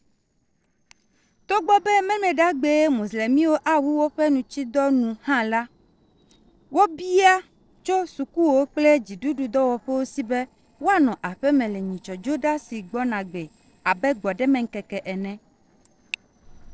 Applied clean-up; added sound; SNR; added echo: neural separator model SepFormer DNS4.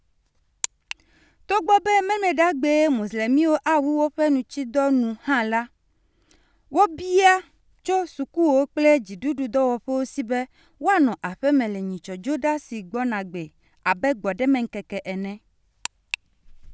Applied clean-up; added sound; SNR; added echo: none; none; none; none.